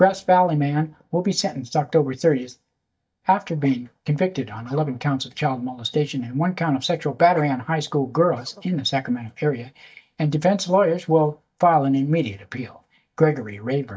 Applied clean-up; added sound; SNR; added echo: neural mask model DeepFilterNet 3.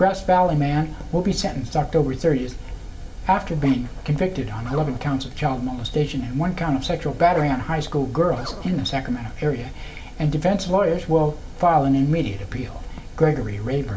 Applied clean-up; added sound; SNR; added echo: none; Zipper (clothing); 18 dB; reverberation time 0.7 s.